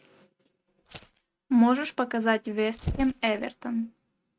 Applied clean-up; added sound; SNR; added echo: neural mask model RNNoise.